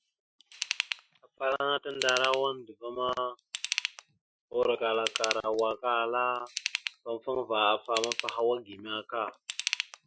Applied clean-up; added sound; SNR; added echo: classical method Wiener filter.